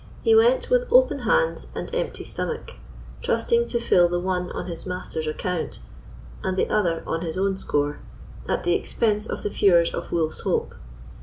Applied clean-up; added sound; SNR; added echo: none; none; none; none.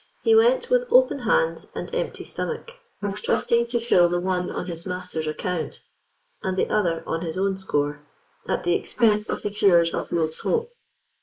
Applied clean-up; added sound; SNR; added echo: neural mask model Resemble Enhance denoiser.